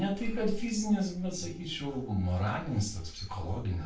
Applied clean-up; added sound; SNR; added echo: neural separator model SepFormer DNS4.